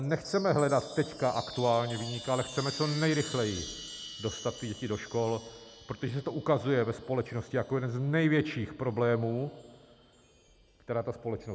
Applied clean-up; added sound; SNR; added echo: none; Chime; 15 dB; none.